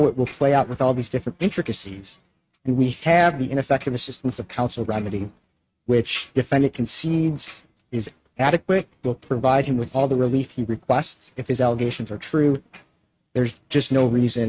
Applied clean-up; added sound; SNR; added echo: neural mask model RNNoise.